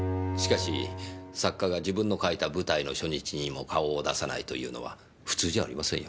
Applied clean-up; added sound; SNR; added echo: none; none; none; none.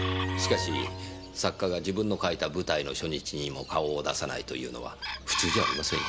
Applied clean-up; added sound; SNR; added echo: none; Chicken, rooster; 7 dB; none.